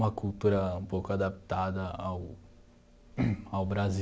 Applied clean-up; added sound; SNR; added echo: none; none; none; none.